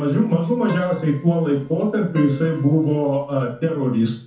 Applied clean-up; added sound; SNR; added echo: none; Keyboard (musical); 20 dB; reverberation time 0.7 s.